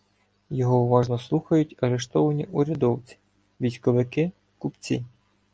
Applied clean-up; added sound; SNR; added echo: none; none; none; none.